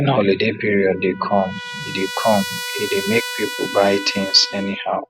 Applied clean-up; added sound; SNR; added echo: none; Trumpet; 11 dB; none.